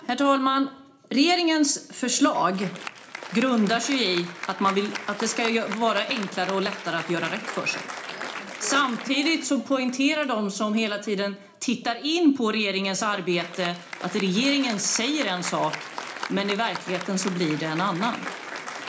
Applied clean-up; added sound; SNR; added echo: none; Applause; 12 dB; reverberation time 0.4 s.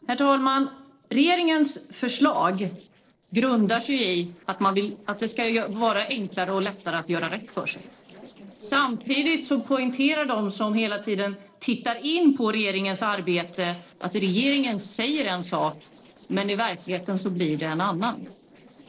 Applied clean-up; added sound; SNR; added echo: neural separator model SepFormer DNS4.